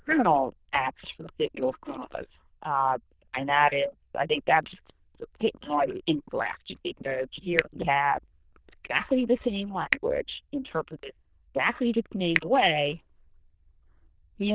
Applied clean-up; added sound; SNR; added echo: neural diffusion model UNIVERSE++.